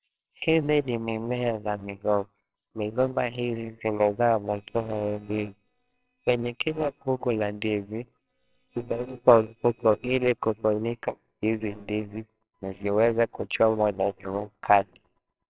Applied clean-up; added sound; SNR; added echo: neural separator model SepFormer WHAMR!.